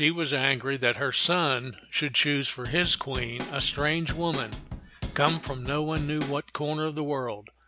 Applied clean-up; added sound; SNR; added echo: none; Drum / Drum kit; 9 dB; none.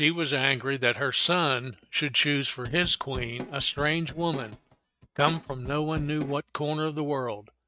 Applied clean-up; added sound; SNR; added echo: neural mask model RNNoise.